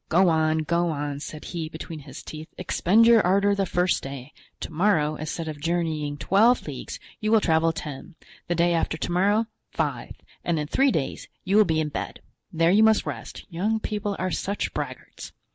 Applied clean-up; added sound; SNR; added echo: none; none; none; none.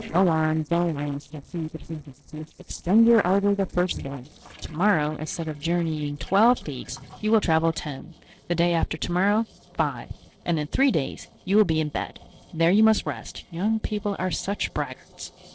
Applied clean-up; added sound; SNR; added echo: neural separator model SepFormer DNS4.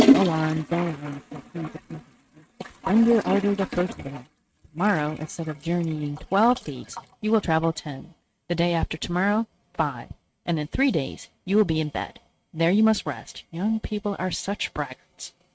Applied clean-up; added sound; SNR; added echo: neural mask model RNNoise.